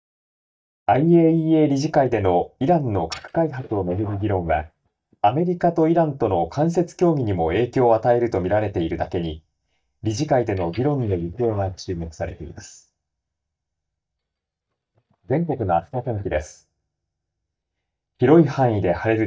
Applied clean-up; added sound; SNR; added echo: neural mask model DeepFilterNet 3.